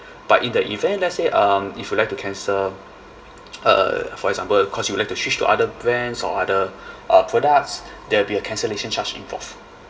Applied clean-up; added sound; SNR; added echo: none; none; none; reverberation time 0.5 s.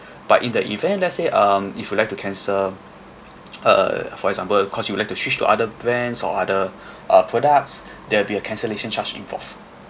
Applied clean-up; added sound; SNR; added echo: none; none; none; none.